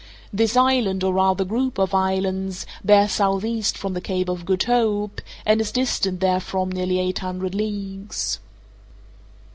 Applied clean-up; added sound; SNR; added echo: none; none; none; none.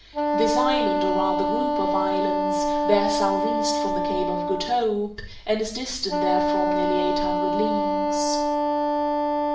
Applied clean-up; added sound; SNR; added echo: none; Wind instrument, woodwind instrument; -4 dB; reverberation time 0.5 s.